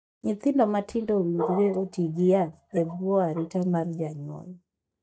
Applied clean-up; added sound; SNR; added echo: neural mask model DeepFilterNet 3.